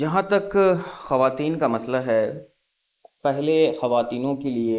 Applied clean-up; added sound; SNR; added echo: neural mask model Resemble Enhance denoiser.